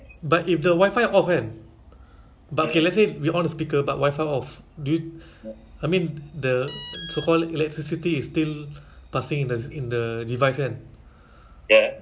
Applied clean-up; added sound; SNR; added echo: none; Alarm; 14 dB; none.